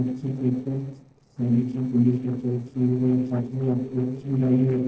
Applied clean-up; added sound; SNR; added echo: neural separator model SepFormer DNS4.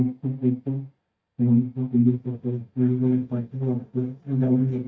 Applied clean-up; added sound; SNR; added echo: neural mask model DeepFilterNet 3.